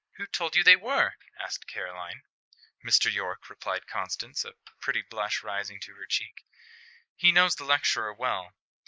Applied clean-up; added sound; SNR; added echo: neural mask model Resemble Enhance denoiser.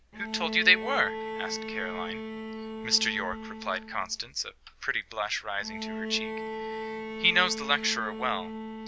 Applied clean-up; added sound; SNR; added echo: none; Bowed string instrument; 6 dB; none.